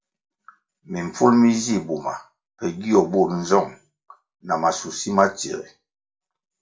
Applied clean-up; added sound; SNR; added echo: none; none; none; reverberation time 0.3 s.